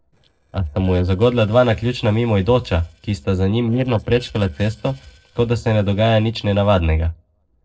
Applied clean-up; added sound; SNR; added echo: neural separator model SepFormer DNS4.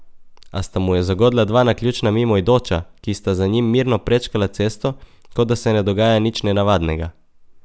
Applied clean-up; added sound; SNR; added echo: none; none; none; none.